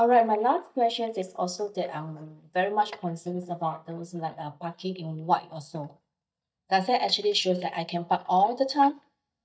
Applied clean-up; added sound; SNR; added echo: neural mask model DeepFilterNet 3.